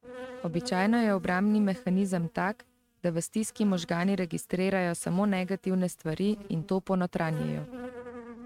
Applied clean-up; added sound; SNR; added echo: neural mask model RNNoise.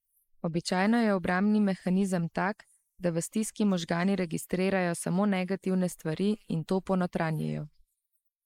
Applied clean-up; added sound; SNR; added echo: neural mask model Resemble Enhance denoiser.